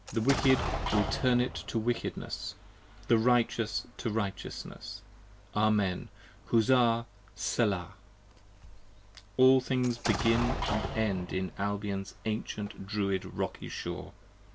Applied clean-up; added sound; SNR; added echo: none; Explosion; 4 dB; none.